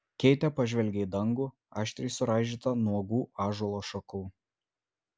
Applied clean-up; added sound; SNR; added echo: none; none; none; none.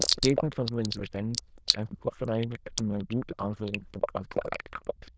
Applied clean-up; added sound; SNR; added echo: neural diffusion model UNIVERSE++.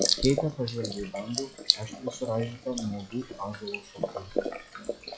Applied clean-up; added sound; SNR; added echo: classical method log-MMSE.